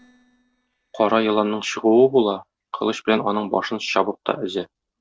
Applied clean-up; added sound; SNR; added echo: neural separator model SepFormer DNS4.